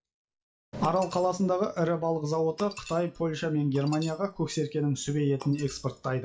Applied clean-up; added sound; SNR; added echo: classical method WPE with log-MMSE.